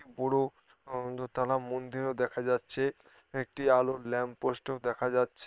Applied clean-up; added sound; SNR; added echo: neural separator model SepFormer WHAM!.